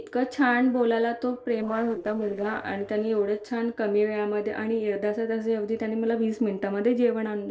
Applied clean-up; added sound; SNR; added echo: neural separator model SepFormer DNS4.